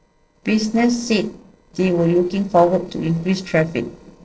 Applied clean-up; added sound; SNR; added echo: neural separator model SepFormer DNS4.